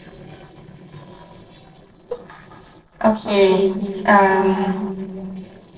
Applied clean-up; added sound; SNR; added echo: neural separator model SepFormer DNS4.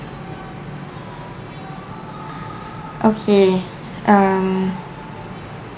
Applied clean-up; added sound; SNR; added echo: none; none; none; none.